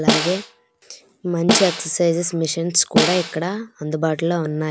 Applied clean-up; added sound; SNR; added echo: none; Snare drum; 2 dB; none.